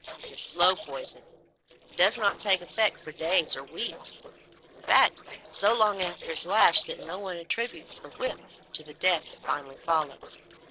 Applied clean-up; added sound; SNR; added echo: neural separator model SepFormer DNS4.